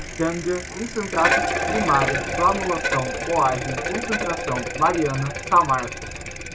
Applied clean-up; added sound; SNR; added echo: none; Bicycle; 3 dB; none.